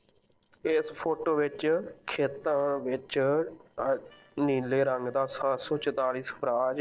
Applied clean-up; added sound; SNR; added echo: neural separator model SepFormer DNS4.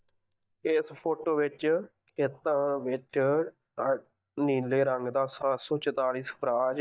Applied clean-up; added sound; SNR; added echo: neural mask model DeepFilterNet 3.